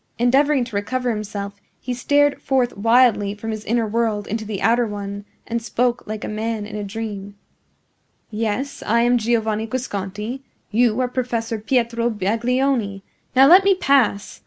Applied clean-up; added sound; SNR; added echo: none; none; none; none.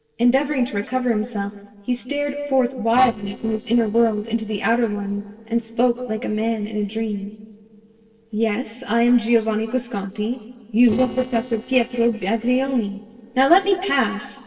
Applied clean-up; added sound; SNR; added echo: neural separator model SepFormer DNS4.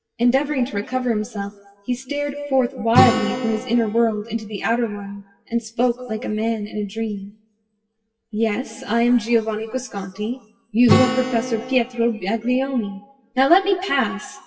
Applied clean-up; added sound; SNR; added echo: classical method WPE with log-MMSE.